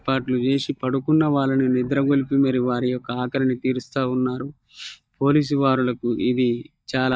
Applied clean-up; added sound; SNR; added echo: neural mask model DeepFilterNet 3.